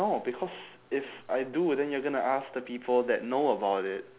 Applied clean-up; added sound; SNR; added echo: none; none; none; none.